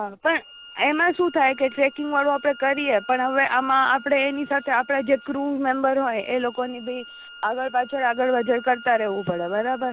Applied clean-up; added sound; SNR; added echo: none; Bowed string instrument; 19 dB; none.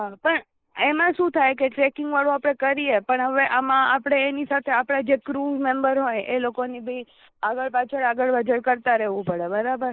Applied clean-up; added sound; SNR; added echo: neural mask model Resemble Enhance denoiser.